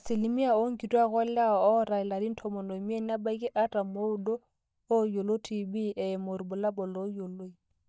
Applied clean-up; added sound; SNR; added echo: neural mask model DeepFilterNet 3.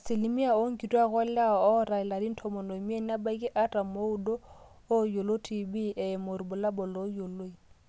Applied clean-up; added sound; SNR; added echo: none; none; none; none.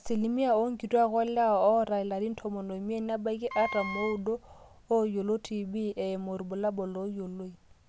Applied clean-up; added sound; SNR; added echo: none; Wind instrument, woodwind instrument; 9 dB; none.